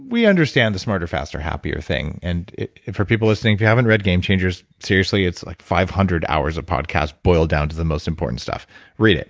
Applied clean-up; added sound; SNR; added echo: none; none; none; none.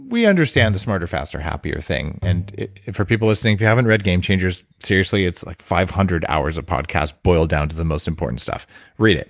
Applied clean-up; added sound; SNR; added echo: none; Bowed string instrument; 9 dB; none.